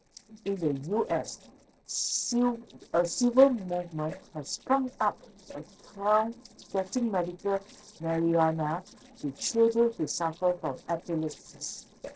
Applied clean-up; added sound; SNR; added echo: neural separator model SepFormer DNS4.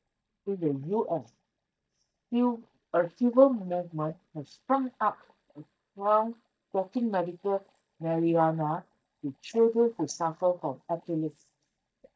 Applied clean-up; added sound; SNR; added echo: neural mask model DeepFilterNet 3.